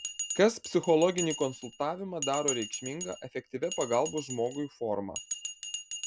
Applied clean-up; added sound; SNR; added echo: none; Bell; 9 dB; none.